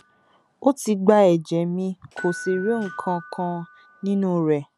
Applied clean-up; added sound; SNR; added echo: none; Door / Bell; 19 dB; none.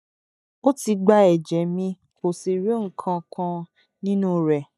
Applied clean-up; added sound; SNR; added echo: neural mask model DeepFilterNet 3.